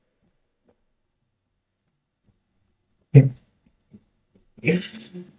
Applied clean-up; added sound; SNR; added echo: neural mask model DeepFilterNet 3.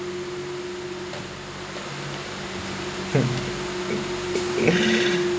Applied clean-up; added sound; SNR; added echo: none; none; none; none.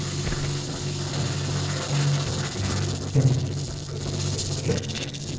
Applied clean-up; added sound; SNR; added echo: neural separator model SepFormer DNS4.